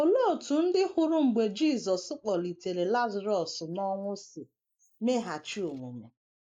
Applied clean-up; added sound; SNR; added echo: neural mask model Resemble Enhance denoiser.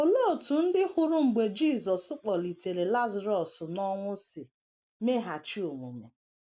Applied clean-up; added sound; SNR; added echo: none; none; none; none.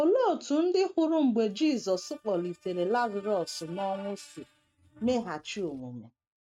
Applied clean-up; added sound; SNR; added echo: neural mask model RNNoise.